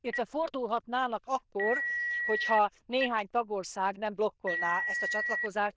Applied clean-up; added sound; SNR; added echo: neural diffusion model UNIVERSE++.